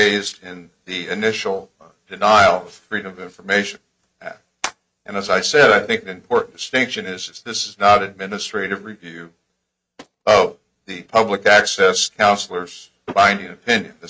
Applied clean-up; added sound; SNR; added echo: neural mask model RNNoise.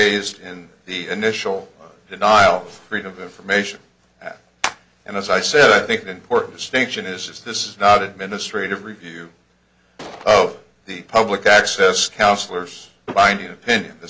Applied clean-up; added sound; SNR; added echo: none; Gunshot, gunfire; 16 dB; none.